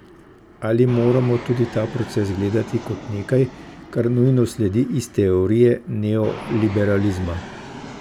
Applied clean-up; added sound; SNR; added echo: none; Fixed-wing aircraft, airplane; 16 dB; none.